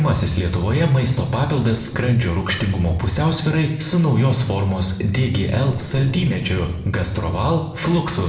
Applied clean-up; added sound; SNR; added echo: neural separator model SepFormer DNS4.